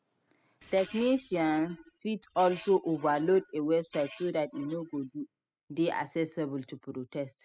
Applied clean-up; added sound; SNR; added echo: classical method spectral subtraction.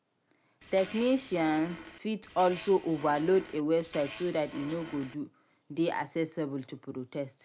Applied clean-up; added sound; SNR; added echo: none; Fart; 15 dB; none.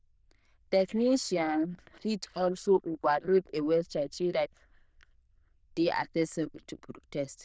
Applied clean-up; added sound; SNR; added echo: neural diffusion model UNIVERSE++.